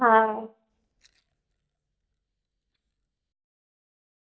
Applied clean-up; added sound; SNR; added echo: neural mask model DeepFilterNet 3.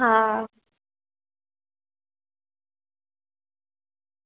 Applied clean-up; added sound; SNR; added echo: none; none; none; none.